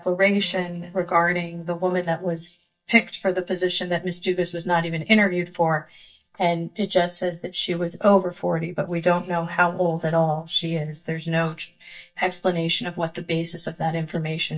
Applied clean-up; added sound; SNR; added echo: neural mask model DeepFilterNet 3.